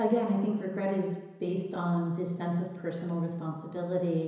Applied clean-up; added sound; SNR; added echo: none; none; none; reverberation time 1.0 s.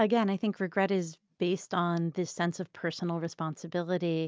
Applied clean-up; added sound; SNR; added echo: none; none; none; none.